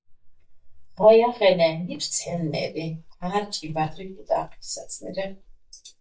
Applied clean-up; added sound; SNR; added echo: neural mask model DeepFilterNet 3.